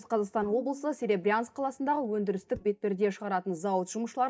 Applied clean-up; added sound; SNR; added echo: neural mask model DeepFilterNet 3.